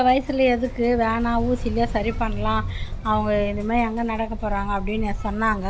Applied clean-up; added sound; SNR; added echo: none; Ocean; 6 dB; none.